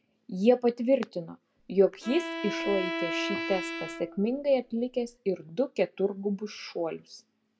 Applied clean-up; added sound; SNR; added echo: none; Bowed string instrument; 6 dB; none.